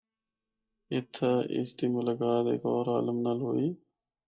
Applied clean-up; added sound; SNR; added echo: neural mask model DeepFilterNet 3.